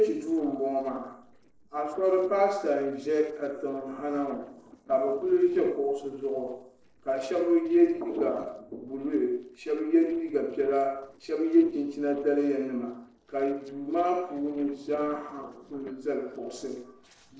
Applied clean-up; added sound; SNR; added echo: neural separator model SepFormer DNS4.